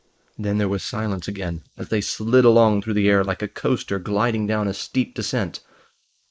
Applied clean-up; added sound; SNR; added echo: neural mask model Resemble Enhance denoiser.